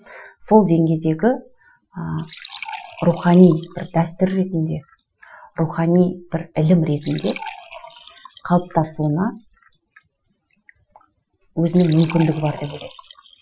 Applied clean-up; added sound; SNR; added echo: classical method Wiener filter.